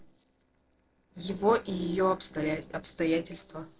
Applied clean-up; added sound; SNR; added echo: neural separator model SepFormer DNS4.